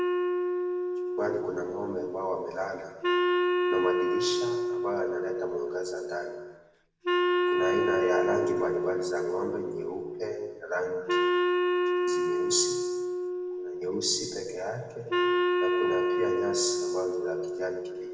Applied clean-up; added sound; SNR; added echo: none; Wind instrument, woodwind instrument; -5 dB; reverberation time 1.1 s.